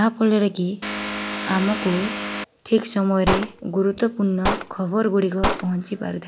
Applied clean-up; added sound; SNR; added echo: none; Vehicle + Gunshot, gunfire; 5 dB; none.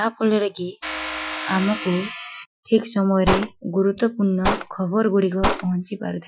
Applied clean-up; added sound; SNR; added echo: classical method Wiener filter.